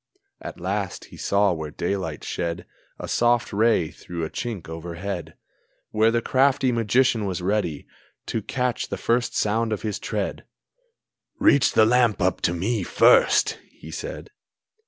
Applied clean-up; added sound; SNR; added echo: none; none; none; none.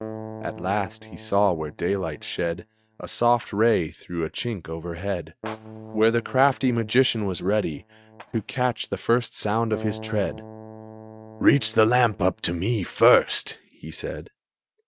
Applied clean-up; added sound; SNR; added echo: neural mask model RNNoise.